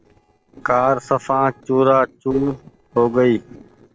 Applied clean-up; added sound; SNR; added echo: neural separator model SepFormer DNS4.